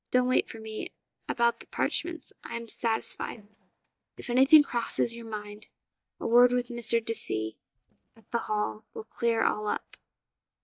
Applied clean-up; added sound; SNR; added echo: neural mask model DeepFilterNet 3.